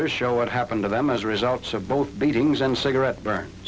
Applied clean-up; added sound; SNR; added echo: none; none; none; none.